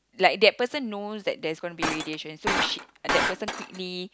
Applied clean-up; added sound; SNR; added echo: none; Shatter; 2 dB; none.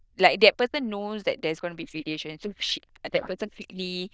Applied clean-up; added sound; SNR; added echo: neural diffusion model UNIVERSE++.